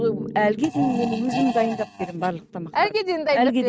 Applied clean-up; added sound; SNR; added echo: neural mask model RNNoise.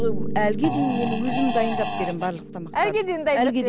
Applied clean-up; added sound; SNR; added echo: none; Fart + Piano; 3 dB; none.